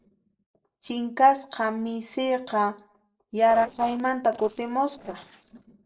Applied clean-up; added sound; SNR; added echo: neural separator model SepFormer DNS4.